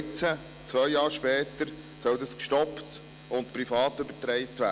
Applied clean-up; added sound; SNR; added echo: none; none; none; none.